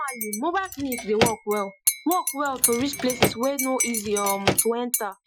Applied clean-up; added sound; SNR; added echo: classical method Wiener filter.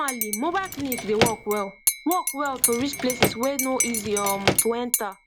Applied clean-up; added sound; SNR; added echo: none; Cutlery, silverware / Dishes, pots, and pans / Chink, clink + Drawer open or close; 0 dB; none.